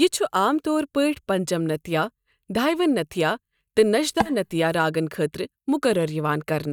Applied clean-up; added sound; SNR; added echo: neural mask model DeepFilterNet 3.